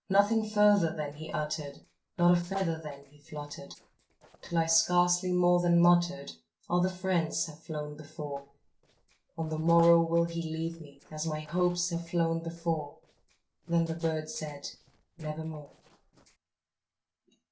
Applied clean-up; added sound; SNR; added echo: neural separator model SepFormer DNS4.